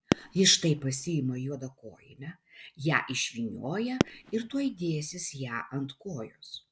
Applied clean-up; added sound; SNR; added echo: none; Fireworks; 4 dB; none.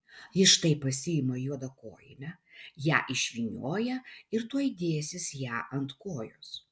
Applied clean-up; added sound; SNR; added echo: none; none; none; none.